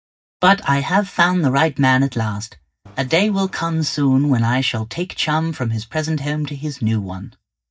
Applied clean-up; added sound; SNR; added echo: neural mask model DeepFilterNet 3.